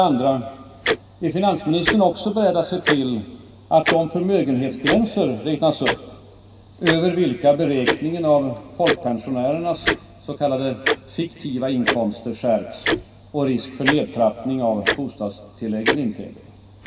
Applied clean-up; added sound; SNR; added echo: none; Tick-tock; 6 dB; reverberation time 2.0 s.